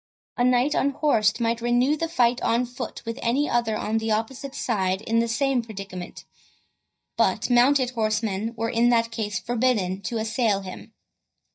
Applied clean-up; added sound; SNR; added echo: neural mask model DeepFilterNet 3.